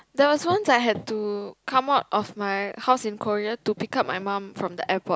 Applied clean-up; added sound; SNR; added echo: none; none; none; none.